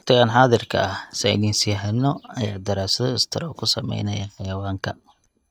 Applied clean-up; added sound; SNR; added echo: neural mask model DeepFilterNet 3.